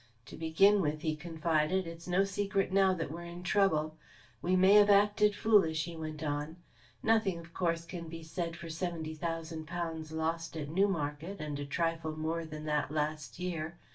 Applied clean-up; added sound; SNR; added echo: none; none; none; reverberation time 0.2 s.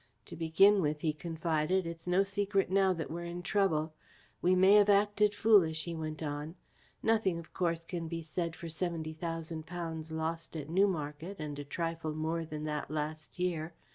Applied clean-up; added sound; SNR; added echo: none; none; none; none.